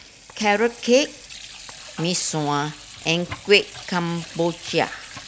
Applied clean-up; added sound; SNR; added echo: none; Sink (filling or washing) / Water tap, faucet; 16 dB; none.